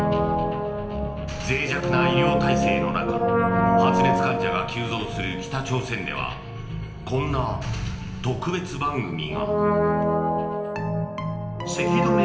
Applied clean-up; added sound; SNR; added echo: none; Brass instrument; -3 dB; reverberation time 0.8 s.